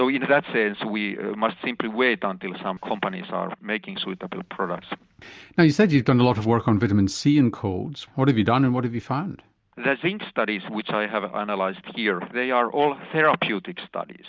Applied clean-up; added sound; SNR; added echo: none; none; none; none.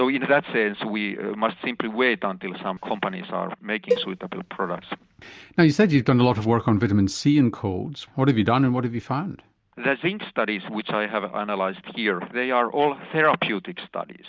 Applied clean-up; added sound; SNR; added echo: none; Cowbell; 7 dB; none.